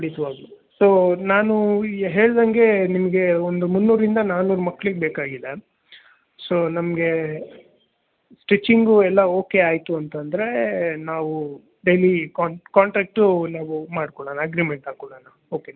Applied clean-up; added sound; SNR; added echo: none; none; none; none.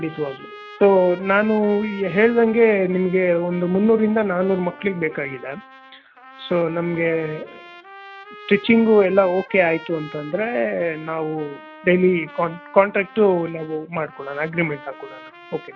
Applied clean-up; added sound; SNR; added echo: none; Trumpet; 20 dB; none.